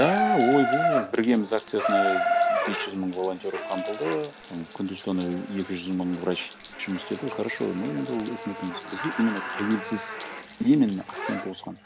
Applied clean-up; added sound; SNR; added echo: none; Bathtub (filling or washing) / Water tap, faucet; 3 dB; none.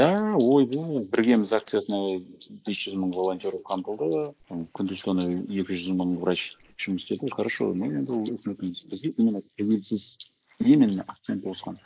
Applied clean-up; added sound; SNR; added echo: neural mask model Resemble Enhance denoiser.